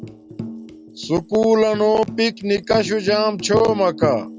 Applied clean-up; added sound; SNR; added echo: none; Tambourine; 12 dB; none.